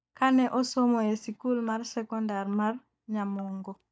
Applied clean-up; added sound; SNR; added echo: neural mask model DeepFilterNet 3.